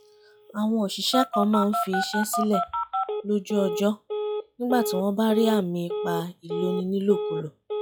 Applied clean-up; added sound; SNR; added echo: classical method log-MMSE.